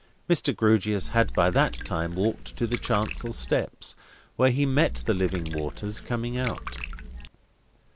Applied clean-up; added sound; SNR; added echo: none; Water / Liquid; 7 dB; none.